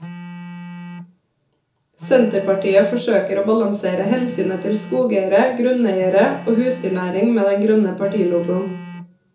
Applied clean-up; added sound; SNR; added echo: none; Telephone; 17 dB; reverberation time 0.5 s.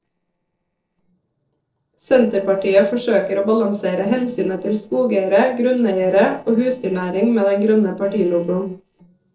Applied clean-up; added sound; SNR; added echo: neural separator model SepFormer DNS4.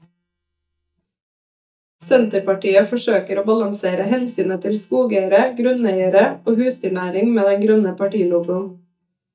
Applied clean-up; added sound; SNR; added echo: neural mask model DeepFilterNet 3.